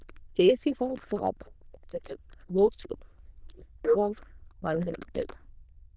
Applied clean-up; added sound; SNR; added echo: neural diffusion model UNIVERSE++.